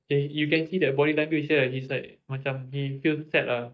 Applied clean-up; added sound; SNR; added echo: neural mask model DeepFilterNet 3.